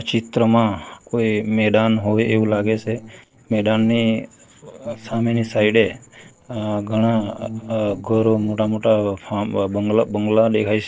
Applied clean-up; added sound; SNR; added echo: neural separator model SepFormer DNS4.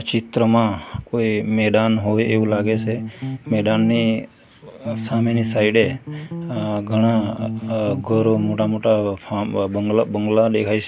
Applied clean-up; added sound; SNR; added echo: none; Bass guitar; 8 dB; none.